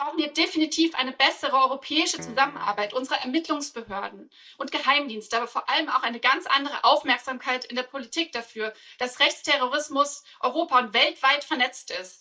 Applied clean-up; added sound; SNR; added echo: neural mask model DeepFilterNet 3.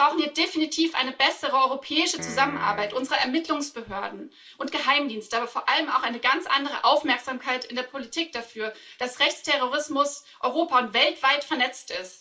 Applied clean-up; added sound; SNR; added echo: none; Piano; 13 dB; reverberation time 0.2 s.